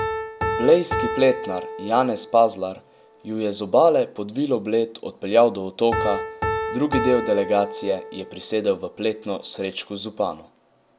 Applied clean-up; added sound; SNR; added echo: none; Piano; 9 dB; none.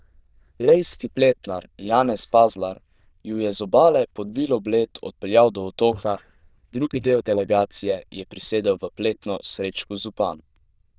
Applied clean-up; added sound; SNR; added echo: neural diffusion model UNIVERSE++.